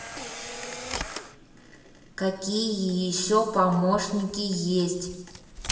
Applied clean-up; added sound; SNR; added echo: none; Camera; 10 dB; reverberation time 1.1 s.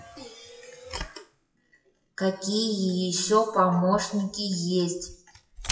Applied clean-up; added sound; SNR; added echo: classical method WPE with log-MMSE.